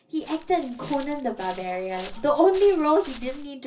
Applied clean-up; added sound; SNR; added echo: none; Walk, footsteps; 15 dB; reverberation time 0.4 s.